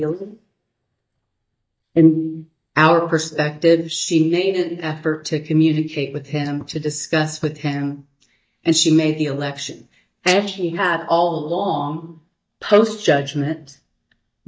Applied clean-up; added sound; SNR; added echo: neural mask model DeepFilterNet 3.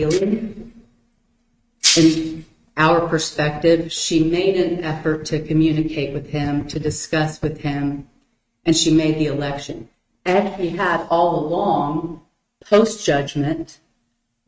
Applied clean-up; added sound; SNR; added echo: neural mask model RNNoise.